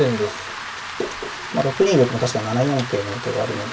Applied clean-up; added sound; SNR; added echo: none; Rain; 10 dB; reverberation time 0.1 s.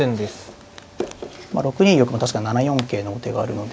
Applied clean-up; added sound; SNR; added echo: none; none; none; none.